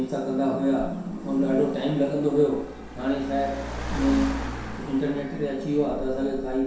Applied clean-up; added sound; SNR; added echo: none; Car; 10 dB; reverberation time 0.7 s.